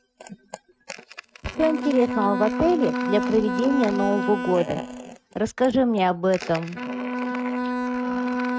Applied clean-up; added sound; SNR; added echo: neural mask model RNNoise.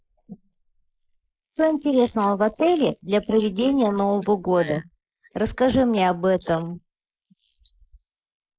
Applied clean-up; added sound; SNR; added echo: neural mask model Resemble Enhance denoiser.